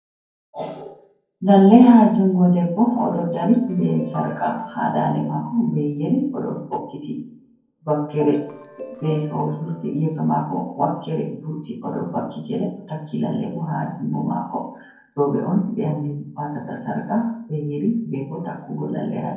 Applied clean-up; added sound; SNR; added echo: neural separator model SepFormer DNS4.